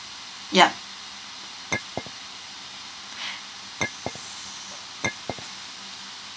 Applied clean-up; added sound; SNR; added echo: none; Chink, clink; 5 dB; none.